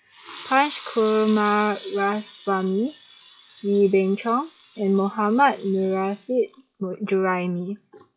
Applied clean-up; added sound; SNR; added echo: classical method log-MMSE.